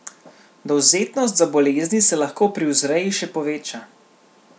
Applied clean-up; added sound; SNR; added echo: none; none; none; none.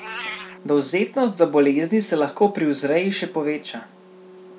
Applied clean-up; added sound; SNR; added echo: none; Organ + Meow; 20 dB; none.